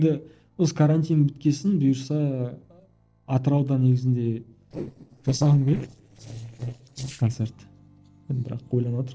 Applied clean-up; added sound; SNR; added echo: neural separator model SepFormer DNS4.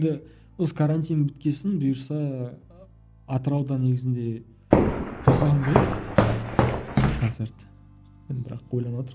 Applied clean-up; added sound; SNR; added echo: none; Walk, footsteps; -4 dB; none.